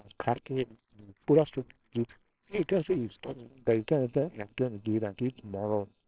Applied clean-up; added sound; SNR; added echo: neural separator model SepFormer WHAMR!.